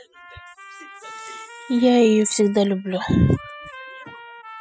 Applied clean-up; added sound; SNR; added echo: classical method spectral subtraction.